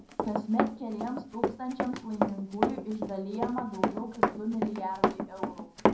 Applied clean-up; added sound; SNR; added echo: none; Run; -3 dB; reverberation time 0.6 s.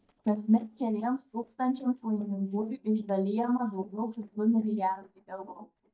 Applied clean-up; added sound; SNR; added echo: neural mask model DeepFilterNet 3.